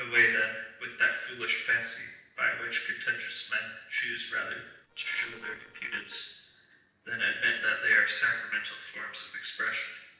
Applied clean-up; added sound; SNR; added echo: neural separator model SepFormer DNS4.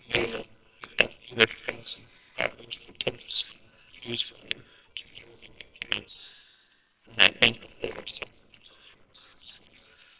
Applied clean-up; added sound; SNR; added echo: neural separator model SepFormer WHAMR!.